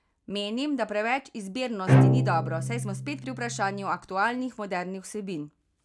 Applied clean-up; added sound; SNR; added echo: none; Bowed string instrument; -4 dB; none.